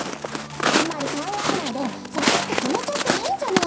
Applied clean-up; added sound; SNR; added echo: none; Walk, footsteps; -4 dB; reverberation time 0.3 s.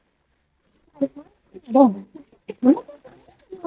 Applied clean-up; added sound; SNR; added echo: neural mask model DeepFilterNet 3.